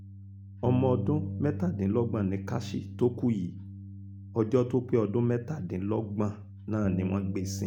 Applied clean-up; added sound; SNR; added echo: none; Bass guitar; 8 dB; none.